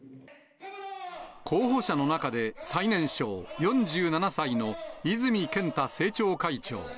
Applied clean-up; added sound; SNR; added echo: none; none; none; none.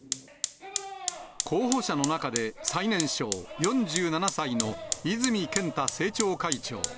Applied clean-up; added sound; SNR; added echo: none; Fire; 6 dB; none.